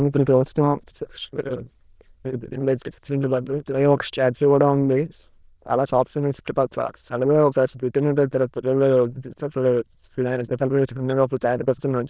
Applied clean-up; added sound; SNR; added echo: neural diffusion model UNIVERSE++.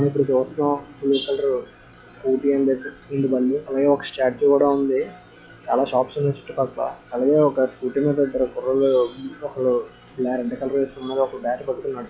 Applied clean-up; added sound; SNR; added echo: classical method log-MMSE.